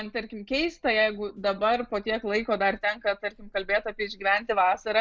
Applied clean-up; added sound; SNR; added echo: none; none; none; none.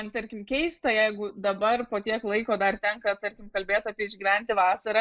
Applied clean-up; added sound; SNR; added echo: neural mask model Resemble Enhance denoiser.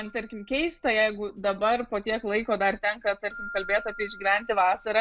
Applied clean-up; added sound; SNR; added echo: none; Keyboard (musical); 19 dB; none.